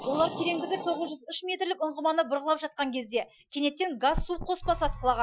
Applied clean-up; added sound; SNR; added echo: classical method Wiener filter.